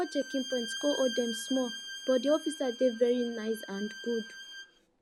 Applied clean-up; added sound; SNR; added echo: none; Bowed string instrument; 11 dB; none.